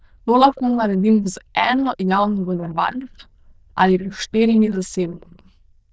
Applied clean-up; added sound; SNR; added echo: neural diffusion model UNIVERSE++.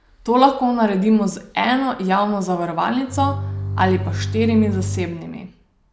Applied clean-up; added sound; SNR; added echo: none; Bowed string instrument; 5 dB; none.